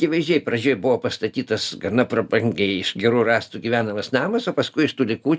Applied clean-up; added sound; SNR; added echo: none; none; none; none.